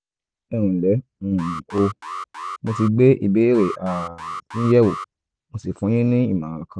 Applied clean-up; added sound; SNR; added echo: none; Alarm; 12 dB; none.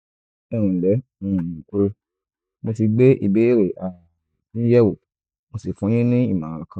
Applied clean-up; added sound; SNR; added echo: neural mask model DeepFilterNet 3.